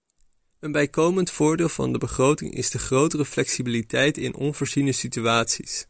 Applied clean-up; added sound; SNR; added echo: none; none; none; none.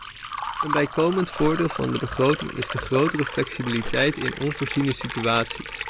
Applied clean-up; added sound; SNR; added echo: none; Crushing + Liquid; 7 dB; none.